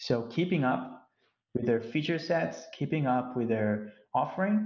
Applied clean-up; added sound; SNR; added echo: none; none; none; none.